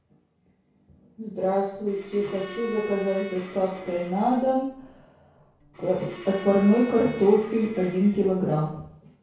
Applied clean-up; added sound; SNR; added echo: none; Bowed string instrument; 17 dB; reverberation time 0.6 s.